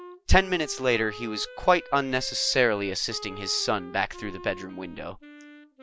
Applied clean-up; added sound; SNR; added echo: none; Wind instrument, woodwind instrument; 17 dB; none.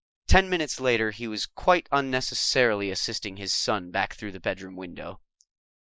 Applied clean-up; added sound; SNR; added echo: neural mask model Resemble Enhance denoiser.